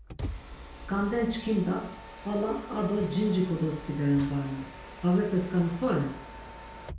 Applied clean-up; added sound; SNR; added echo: none; Mechanisms; 13 dB; reverberation time 0.5 s.